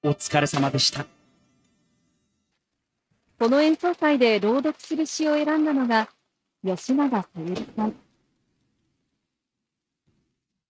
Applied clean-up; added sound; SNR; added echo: neural mask model RNNoise.